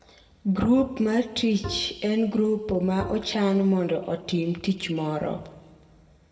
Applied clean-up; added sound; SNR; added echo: none; Bowed string instrument; 14 dB; reverberation time 1.0 s.